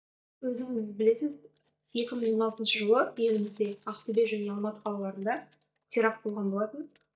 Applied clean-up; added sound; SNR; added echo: neural mask model DeepFilterNet 3.